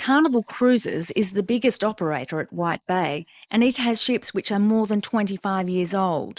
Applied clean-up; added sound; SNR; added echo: neural mask model Resemble Enhance denoiser.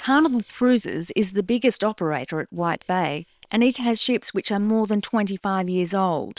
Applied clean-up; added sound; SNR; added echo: neural separator model SepFormer WHAM!.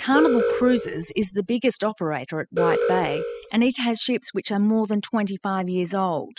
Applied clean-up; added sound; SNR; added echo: classical method spectral subtraction.